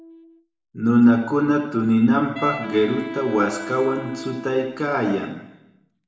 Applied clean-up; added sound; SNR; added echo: none; Wind instrument, woodwind instrument; 15 dB; reverberation time 0.9 s.